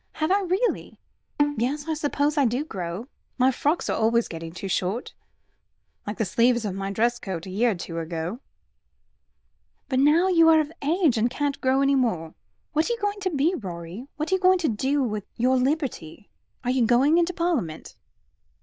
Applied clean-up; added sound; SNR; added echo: neural diffusion model UNIVERSE++.